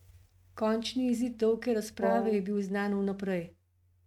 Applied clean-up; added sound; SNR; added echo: neural mask model RNNoise.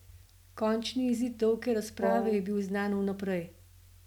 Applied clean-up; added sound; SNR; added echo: none; Wind instrument, woodwind instrument; 2 dB; none.